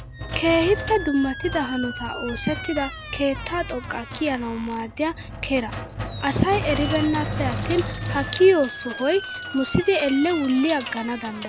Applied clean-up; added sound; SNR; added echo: none; Sink (filling or washing) + Squeak; 8 dB; none.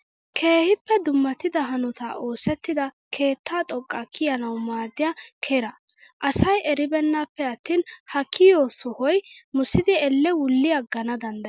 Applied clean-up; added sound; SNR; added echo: none; none; none; none.